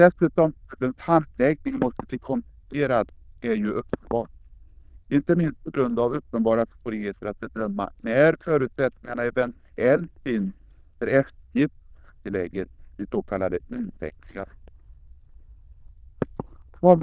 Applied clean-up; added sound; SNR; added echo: neural diffusion model UNIVERSE++.